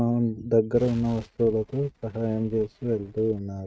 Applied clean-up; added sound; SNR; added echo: neural mask model RNNoise.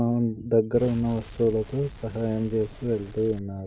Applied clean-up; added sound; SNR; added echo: none; Explosion; 17 dB; none.